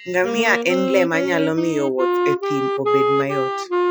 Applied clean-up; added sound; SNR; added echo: classical method Wiener filter.